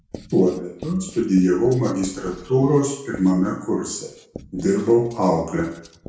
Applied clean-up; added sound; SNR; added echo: none; Writing; 19 dB; reverberation time 0.5 s.